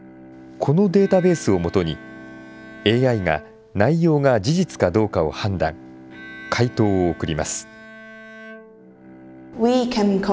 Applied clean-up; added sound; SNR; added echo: none; Bowed string instrument + Bowed string instrument; 19 dB; none.